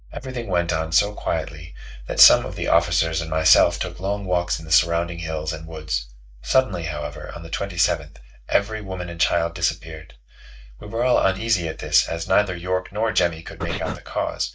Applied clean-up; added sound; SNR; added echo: neural mask model DeepFilterNet 3.